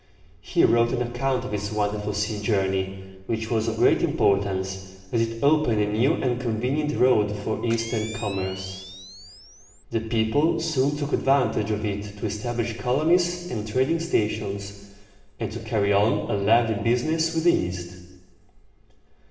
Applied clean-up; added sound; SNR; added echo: none; Camera; 18 dB; reverberation time 1.2 s.